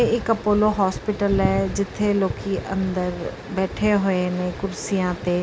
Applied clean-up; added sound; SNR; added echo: none; none; none; none.